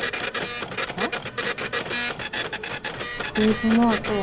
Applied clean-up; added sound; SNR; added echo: none; Printer; 2 dB; none.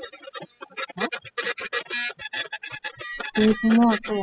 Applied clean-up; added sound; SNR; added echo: classical method spectral subtraction.